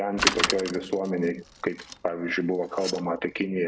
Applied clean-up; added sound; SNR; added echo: none; Bicycle; 4 dB; none.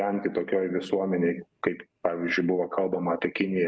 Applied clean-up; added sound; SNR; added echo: none; none; none; none.